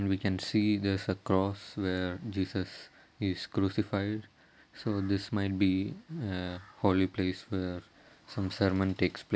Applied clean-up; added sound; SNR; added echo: none; none; none; none.